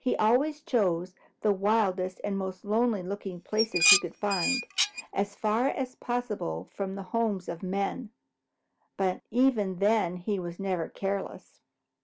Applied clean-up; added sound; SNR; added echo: none; Dishes, pots, and pans; 0 dB; none.